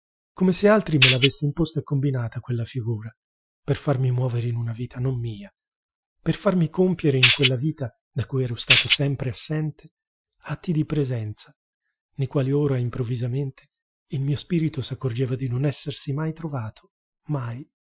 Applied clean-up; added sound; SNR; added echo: classical method Wiener filter.